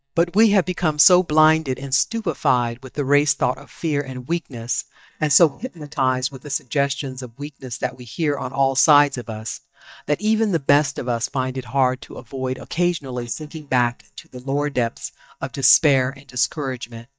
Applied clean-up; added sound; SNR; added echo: neural mask model DeepFilterNet 3.